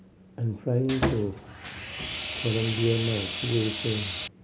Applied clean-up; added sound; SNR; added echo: none; Sawing; 3 dB; none.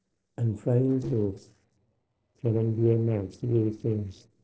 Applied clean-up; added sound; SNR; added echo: neural separator model SepFormer DNS4.